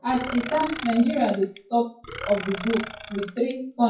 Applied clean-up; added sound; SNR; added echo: classical method WPE with log-MMSE.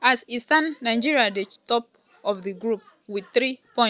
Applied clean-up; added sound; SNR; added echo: none; none; none; none.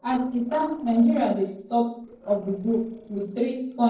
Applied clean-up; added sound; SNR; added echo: neural separator model SepFormer DNS4.